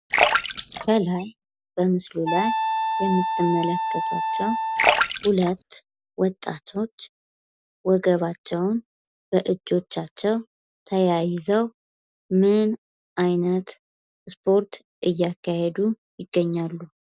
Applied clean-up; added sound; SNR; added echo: none; Wind instrument, woodwind instrument + Splash, splatter; 1 dB; none.